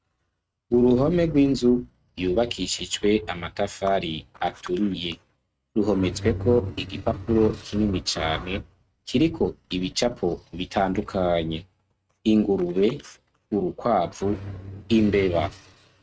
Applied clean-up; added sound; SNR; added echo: neural mask model RNNoise.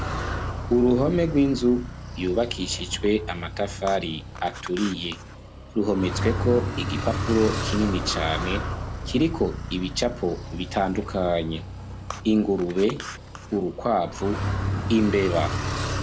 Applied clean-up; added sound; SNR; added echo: none; Car; 5 dB; none.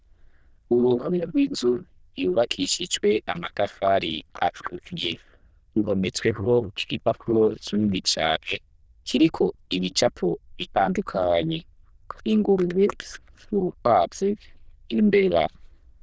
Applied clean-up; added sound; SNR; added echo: neural diffusion model UNIVERSE++.